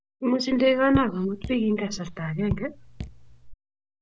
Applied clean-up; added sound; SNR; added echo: none; Raindrop / Drip; 10 dB; none.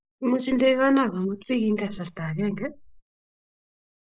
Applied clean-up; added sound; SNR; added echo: neural mask model Resemble Enhance denoiser.